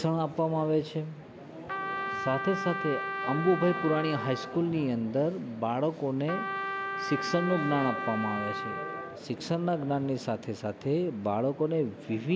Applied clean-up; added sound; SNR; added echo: none; Trumpet; 5 dB; none.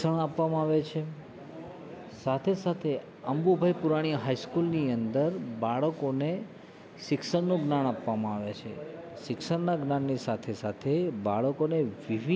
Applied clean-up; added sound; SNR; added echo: none; none; none; none.